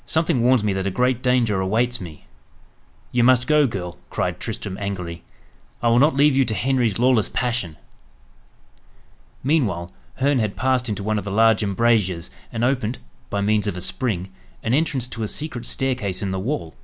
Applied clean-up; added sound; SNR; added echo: none; none; none; none.